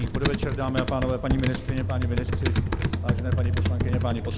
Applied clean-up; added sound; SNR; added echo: none; Computer keyboard; -5 dB; none.